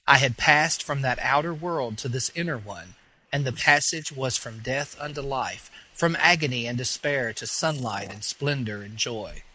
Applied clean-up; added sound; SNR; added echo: neural mask model Resemble Enhance denoiser.